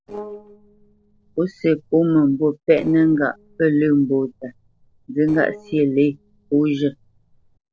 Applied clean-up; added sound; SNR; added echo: neural separator model SepFormer DNS4.